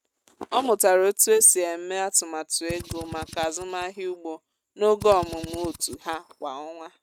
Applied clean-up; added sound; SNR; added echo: neural mask model RNNoise.